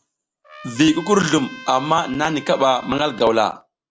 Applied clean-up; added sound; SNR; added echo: none; Trumpet; 20 dB; none.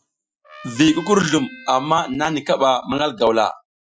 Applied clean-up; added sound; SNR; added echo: classical method Wiener filter.